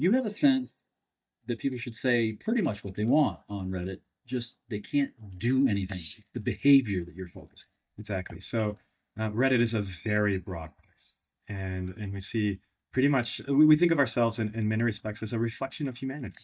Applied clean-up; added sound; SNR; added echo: neural mask model DeepFilterNet 3.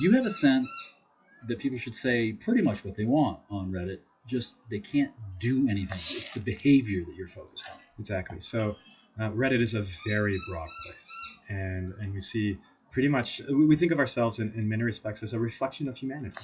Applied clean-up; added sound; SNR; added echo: classical method WPE with log-MMSE.